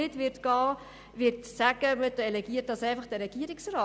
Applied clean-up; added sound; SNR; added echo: none; none; none; none.